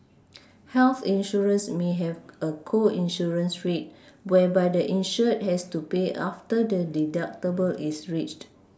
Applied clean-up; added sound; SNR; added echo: none; none; none; none.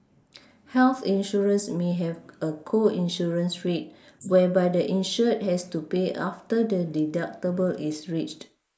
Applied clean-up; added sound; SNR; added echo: neural mask model Resemble Enhance denoiser.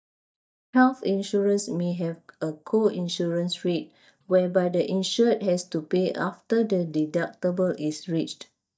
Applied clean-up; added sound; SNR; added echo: neural mask model DeepFilterNet 3.